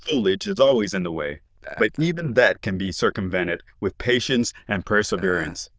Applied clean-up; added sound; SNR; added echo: neural diffusion model UNIVERSE++.